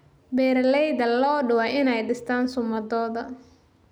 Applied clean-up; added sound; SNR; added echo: none; none; none; none.